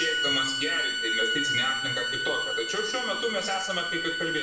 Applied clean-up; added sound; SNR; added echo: none; Bowed string instrument; -2 dB; reverberation time 0.8 s.